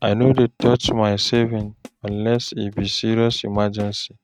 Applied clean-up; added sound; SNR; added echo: neural mask model RNNoise.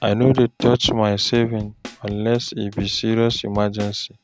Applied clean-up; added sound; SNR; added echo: none; Drum kit; 20 dB; none.